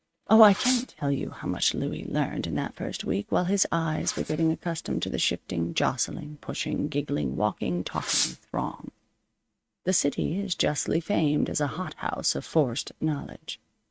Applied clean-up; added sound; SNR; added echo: neural mask model RNNoise.